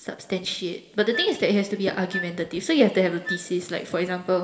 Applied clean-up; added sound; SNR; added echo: none; Wind instrument, woodwind instrument; 11 dB; reverberation time 2.8 s.